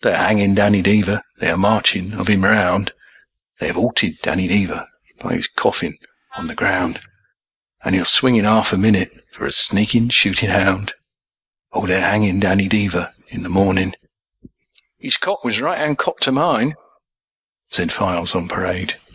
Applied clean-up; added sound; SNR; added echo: neural mask model Resemble Enhance denoiser.